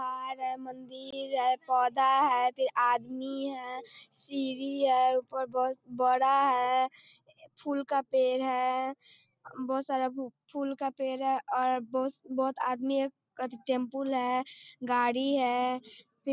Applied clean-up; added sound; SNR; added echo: none; none; none; none.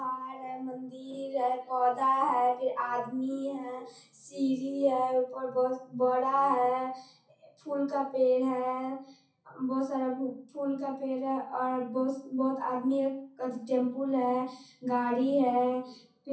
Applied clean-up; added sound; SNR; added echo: none; none; none; reverberation time 0.6 s.